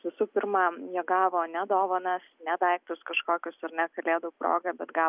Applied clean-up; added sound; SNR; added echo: none; none; none; none.